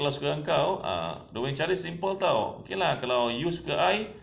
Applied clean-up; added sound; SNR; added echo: none; none; none; none.